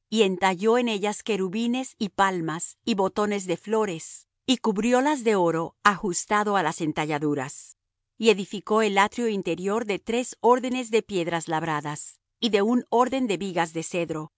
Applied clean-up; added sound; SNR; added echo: none; none; none; none.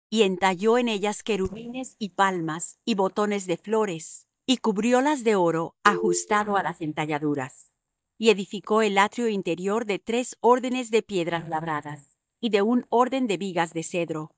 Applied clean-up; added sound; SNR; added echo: neural mask model DeepFilterNet 3.